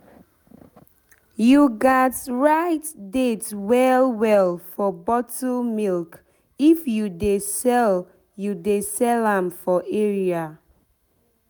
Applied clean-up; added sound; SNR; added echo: none; none; none; none.